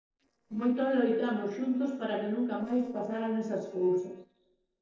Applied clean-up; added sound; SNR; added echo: neural separator model SepFormer DNS4.